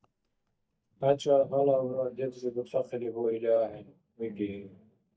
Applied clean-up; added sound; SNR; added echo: neural mask model DeepFilterNet 3.